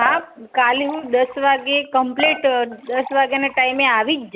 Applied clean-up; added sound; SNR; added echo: none; Dishes, pots, and pans / Chink, clink; 15 dB; none.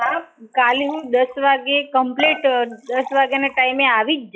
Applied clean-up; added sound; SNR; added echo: classical method log-MMSE.